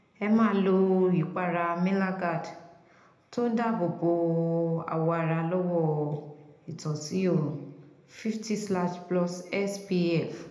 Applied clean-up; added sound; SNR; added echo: none; none; none; reverberation time 0.7 s.